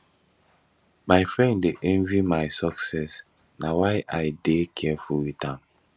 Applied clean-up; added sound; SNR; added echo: none; none; none; none.